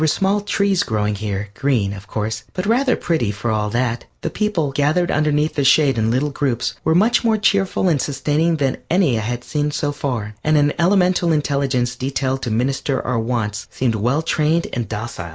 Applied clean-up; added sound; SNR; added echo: neural mask model Resemble Enhance denoiser.